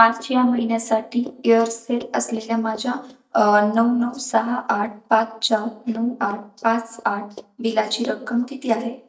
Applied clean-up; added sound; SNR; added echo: neural mask model DeepFilterNet 3.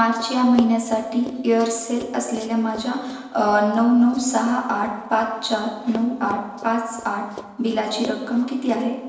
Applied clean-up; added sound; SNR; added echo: none; Run; 18 dB; reverberation time 1.0 s.